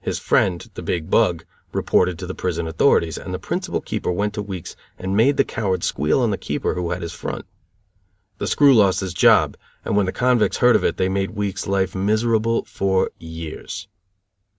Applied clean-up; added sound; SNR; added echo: none; none; none; none.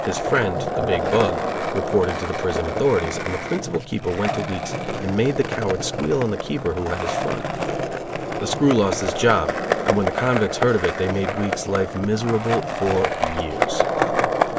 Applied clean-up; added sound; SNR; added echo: none; Skateboard; 1 dB; none.